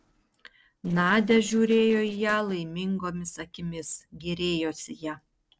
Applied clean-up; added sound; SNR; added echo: neural separator model SepFormer DNS4.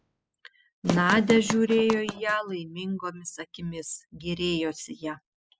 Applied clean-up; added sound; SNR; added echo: classical method spectral subtraction.